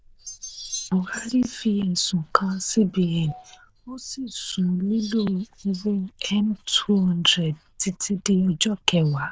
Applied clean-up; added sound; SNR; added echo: neural diffusion model UNIVERSE++.